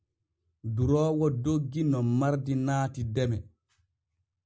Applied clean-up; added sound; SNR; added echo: none; none; none; none.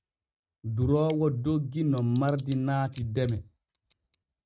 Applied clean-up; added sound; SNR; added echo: neural mask model RNNoise.